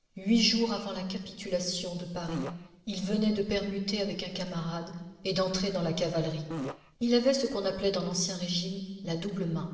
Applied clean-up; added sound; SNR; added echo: neural separator model SepFormer DNS4.